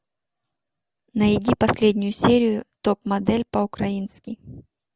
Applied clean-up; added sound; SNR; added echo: none; none; none; none.